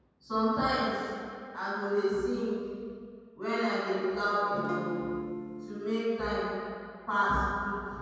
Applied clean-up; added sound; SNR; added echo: none; Acoustic guitar / Strum; 6 dB; reverberation time 2.1 s.